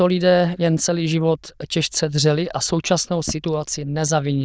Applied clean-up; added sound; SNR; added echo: neural diffusion model UNIVERSE++.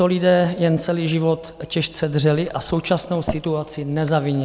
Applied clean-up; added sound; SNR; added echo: none; Liquid; 18 dB; none.